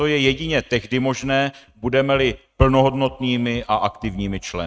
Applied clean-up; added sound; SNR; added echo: neural mask model RNNoise.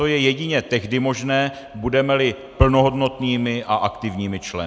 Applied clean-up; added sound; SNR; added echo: none; none; none; none.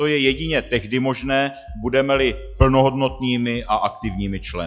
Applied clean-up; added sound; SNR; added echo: classical method log-MMSE.